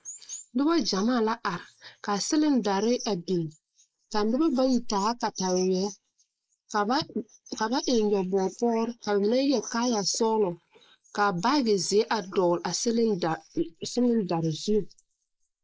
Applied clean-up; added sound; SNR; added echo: neural mask model Resemble Enhance denoiser.